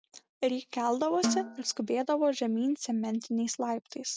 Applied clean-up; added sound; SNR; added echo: none; Snare drum; 7 dB; none.